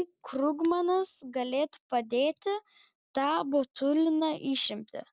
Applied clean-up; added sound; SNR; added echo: none; none; none; none.